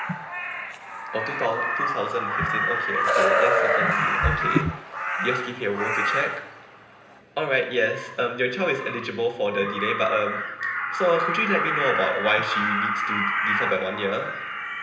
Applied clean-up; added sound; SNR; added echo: none; Crow; -2 dB; reverberation time 0.9 s.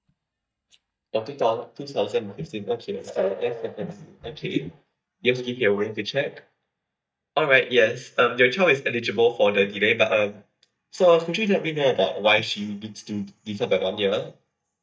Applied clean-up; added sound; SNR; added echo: neural mask model DeepFilterNet 3.